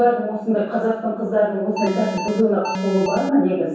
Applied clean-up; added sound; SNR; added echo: none; Alarm; 5 dB; reverberation time 0.7 s.